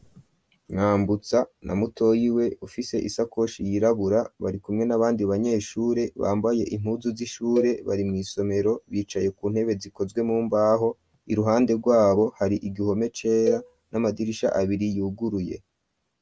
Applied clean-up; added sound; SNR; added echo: none; Cowbell; 11 dB; none.